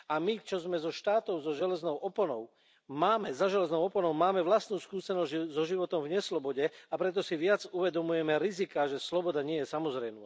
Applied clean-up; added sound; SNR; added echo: none; none; none; none.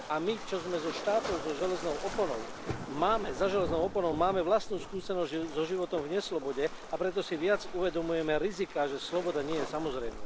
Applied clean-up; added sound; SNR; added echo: none; Waves, surf; 8 dB; none.